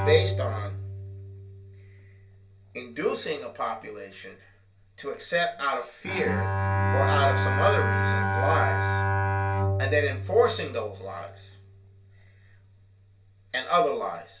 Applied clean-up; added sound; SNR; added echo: none; Bowed string instrument; 0 dB; reverberation time 0.1 s.